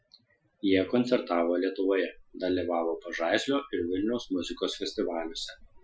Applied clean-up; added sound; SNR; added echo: classical method Wiener filter.